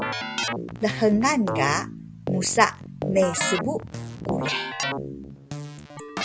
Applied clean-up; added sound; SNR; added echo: none; Keyboard (musical); 4 dB; none.